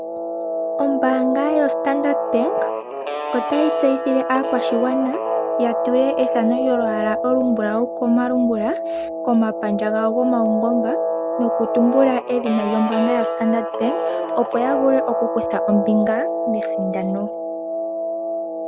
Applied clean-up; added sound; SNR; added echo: none; Guitar; 1 dB; none.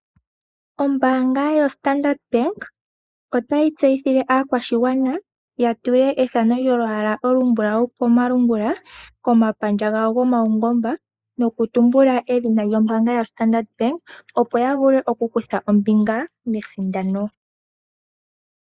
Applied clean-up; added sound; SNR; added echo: neural mask model Resemble Enhance denoiser.